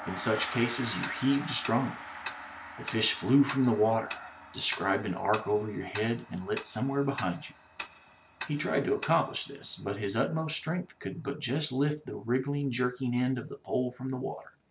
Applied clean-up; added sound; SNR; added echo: none; Gong + Tick-tock; 13 dB; none.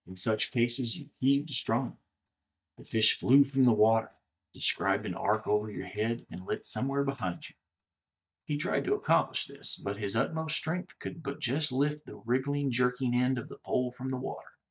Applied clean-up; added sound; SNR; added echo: neural mask model DeepFilterNet 3.